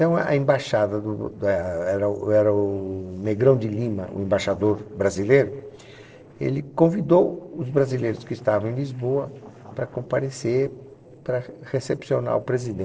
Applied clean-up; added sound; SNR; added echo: neural separator model SepFormer DNS4.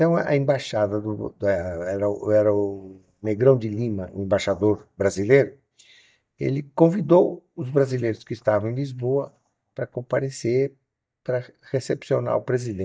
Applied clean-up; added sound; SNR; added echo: neural mask model DeepFilterNet 3.